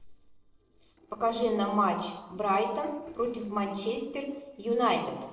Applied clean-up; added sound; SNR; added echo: neural separator model SepFormer DNS4.